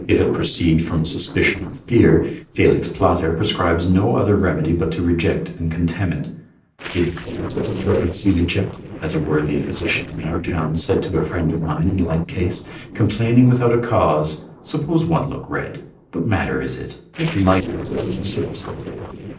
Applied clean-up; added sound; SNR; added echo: neural separator model SepFormer DNS4.